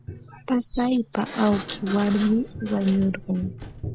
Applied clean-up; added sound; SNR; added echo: none; Sliding door + Tap; 12 dB; none.